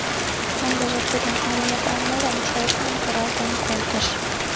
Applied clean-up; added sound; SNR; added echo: none; Rain; -4 dB; none.